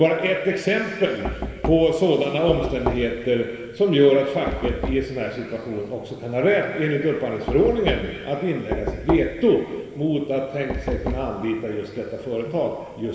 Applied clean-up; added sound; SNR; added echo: none; Knock; 10 dB; reverberation time 2.2 s.